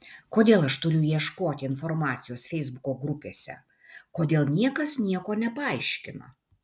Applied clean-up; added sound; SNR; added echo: none; none; none; none.